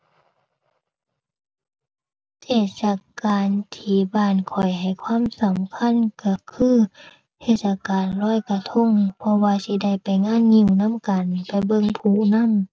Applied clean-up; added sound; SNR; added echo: none; none; none; none.